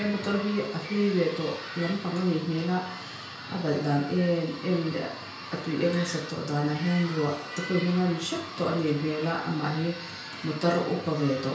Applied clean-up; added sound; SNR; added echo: none; none; none; reverberation time 0.5 s.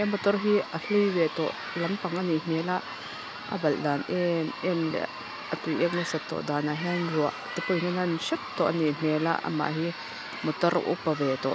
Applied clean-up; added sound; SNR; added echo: none; none; none; none.